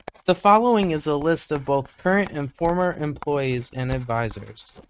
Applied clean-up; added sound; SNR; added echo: neural mask model RNNoise.